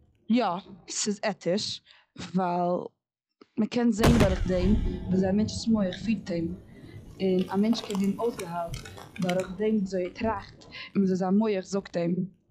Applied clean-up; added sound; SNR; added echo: classical method log-MMSE.